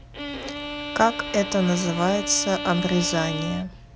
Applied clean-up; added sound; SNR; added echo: none; Bowed string instrument; 8 dB; none.